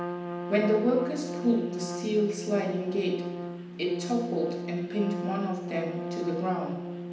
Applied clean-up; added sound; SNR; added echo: none; Trumpet; 6 dB; reverberation time 0.9 s.